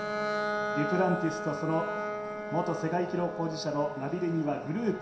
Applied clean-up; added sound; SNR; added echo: none; Bowed string instrument; 4 dB; reverberation time 0.7 s.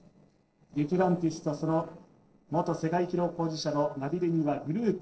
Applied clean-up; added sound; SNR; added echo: neural separator model SepFormer DNS4.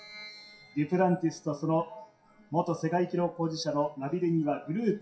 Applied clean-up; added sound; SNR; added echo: classical method WPE with log-MMSE.